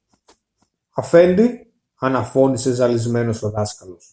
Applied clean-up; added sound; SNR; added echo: none; none; none; none.